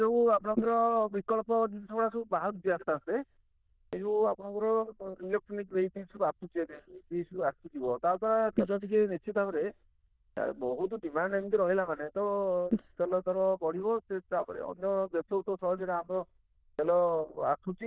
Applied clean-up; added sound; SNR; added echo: neural diffusion model UNIVERSE++.